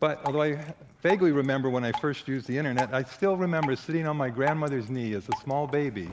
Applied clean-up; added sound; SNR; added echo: none; Drip; 11 dB; none.